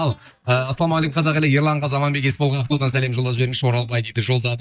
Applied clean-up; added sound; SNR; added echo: neural mask model DeepFilterNet 3.